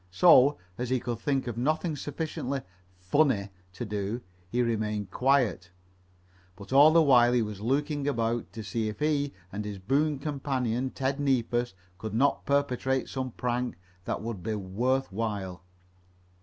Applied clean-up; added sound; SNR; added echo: none; none; none; none.